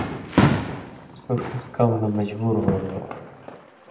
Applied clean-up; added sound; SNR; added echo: none; Fireworks; 0 dB; reverberation time 0.9 s.